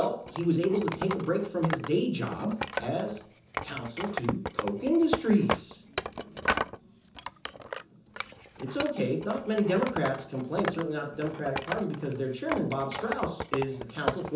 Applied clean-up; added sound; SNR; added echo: none; Wood; 6 dB; reverberation time 0.6 s.